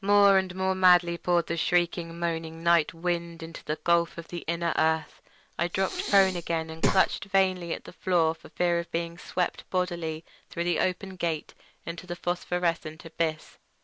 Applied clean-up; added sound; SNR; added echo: none; Breathing; 3 dB; none.